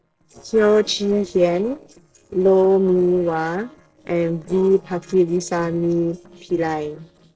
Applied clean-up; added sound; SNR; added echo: neural separator model SepFormer DNS4.